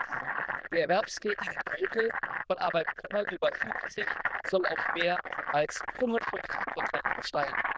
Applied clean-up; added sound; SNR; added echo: neural diffusion model UNIVERSE++.